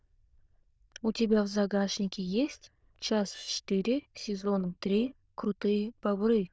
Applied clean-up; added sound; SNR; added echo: neural diffusion model UNIVERSE++.